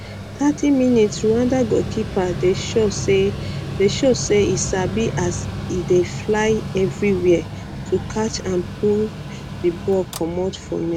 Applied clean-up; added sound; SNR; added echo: none; Mechanical fan; 8 dB; none.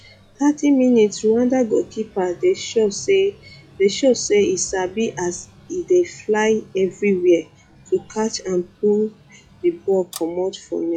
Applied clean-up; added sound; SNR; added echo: classical method log-MMSE.